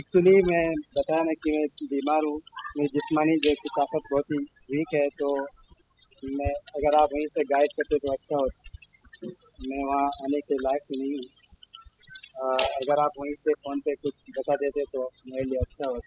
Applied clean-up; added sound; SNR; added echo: classical method spectral subtraction.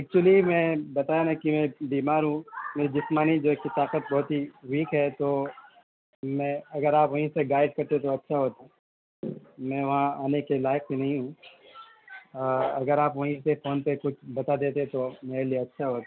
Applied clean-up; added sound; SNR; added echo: none; none; none; none.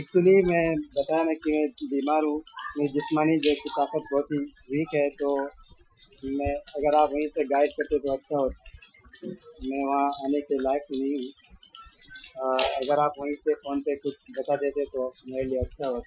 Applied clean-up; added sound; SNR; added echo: classical method Wiener filter.